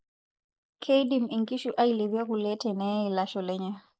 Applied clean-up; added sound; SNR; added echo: neural mask model Resemble Enhance denoiser.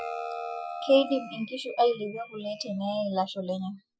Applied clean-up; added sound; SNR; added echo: classical method Wiener filter.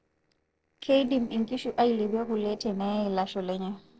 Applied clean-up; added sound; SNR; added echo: neural separator model SepFormer DNS4.